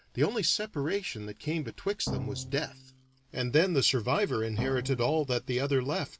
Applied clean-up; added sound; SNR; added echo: none; Drum; 9 dB; none.